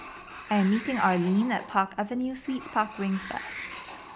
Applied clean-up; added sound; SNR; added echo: none; Sliding door; 13 dB; none.